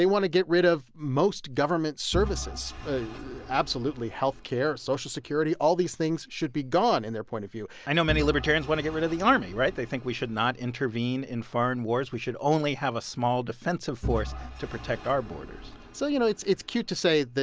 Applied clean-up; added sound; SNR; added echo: none; Engine / Vehicle; 14 dB; none.